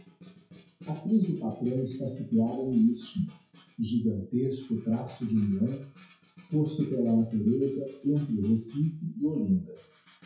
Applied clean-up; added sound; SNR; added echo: classical method WPE with log-MMSE.